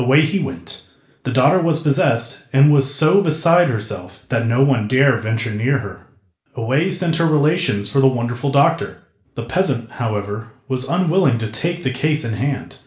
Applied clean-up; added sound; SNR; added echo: none; none; none; reverberation time 0.4 s.